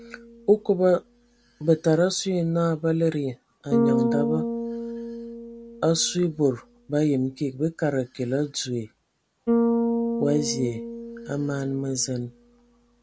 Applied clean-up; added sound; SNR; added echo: none; Bass guitar; 4 dB; none.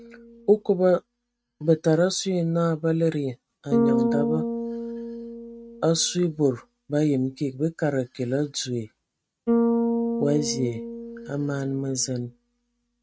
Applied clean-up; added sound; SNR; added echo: neural mask model RNNoise.